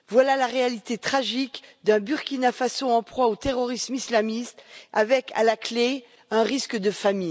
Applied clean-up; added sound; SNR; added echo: none; none; none; none.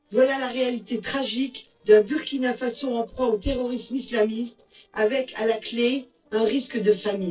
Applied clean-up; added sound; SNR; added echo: neural separator model SepFormer DNS4.